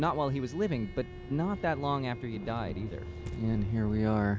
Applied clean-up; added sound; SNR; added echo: none; Bowed string instrument + Knock; 17 dB; none.